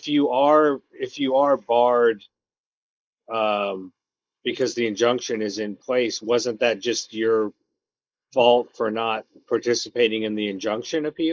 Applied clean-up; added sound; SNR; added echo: neural mask model Resemble Enhance denoiser.